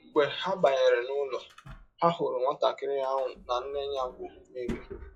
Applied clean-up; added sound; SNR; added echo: classical method log-MMSE.